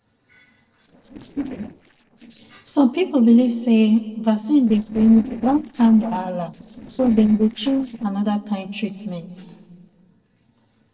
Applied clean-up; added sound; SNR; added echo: neural separator model SepFormer DNS4.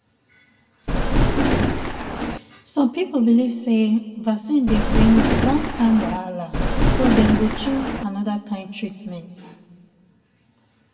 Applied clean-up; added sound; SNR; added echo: none; Thunder; -3 dB; reverberation time 1.3 s.